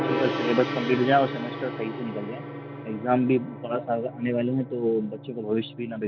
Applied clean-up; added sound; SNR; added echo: none; Gong; 7 dB; none.